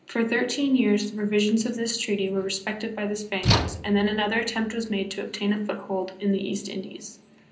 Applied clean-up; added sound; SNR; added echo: none; Slam / Tools; 1 dB; reverberation time 0.5 s.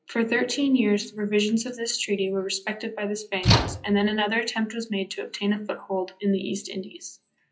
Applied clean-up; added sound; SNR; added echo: classical method WPE with log-MMSE.